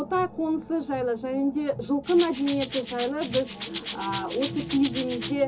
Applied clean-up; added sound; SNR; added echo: none; Rattle (instrument); 11 dB; reverberation time 0.2 s.